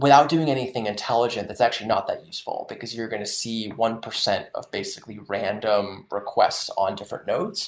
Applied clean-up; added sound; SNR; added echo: neural mask model Resemble Enhance denoiser.